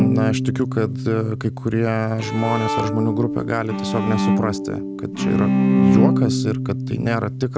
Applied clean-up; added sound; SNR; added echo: none; Bowed string instrument; -2 dB; none.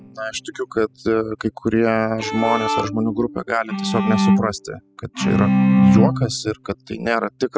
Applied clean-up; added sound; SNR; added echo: classical method spectral subtraction.